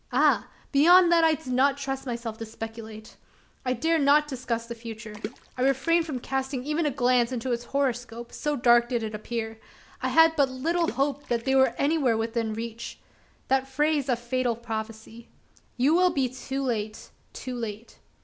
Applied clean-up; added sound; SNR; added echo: none; Water / Splash, splatter; 17 dB; none.